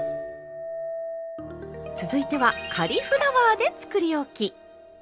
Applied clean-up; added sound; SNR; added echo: none; Chink, clink; 10 dB; none.